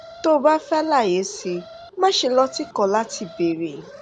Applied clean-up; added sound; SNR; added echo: none; Alarm; 20 dB; none.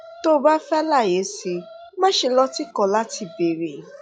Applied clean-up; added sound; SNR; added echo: classical method log-MMSE.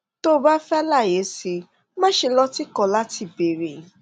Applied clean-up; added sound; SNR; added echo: none; none; none; none.